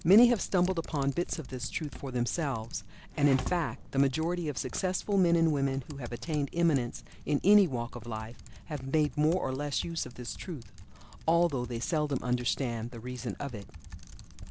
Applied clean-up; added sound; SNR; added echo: none; Typing; 15 dB; none.